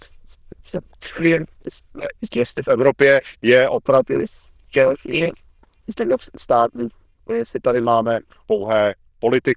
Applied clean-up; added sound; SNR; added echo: neural diffusion model UNIVERSE++.